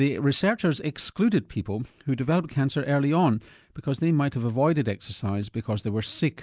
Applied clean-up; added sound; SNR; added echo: none; none; none; none.